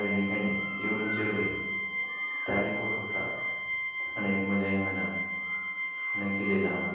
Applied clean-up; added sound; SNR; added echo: none; Organ; -1 dB; reverberation time 1.3 s.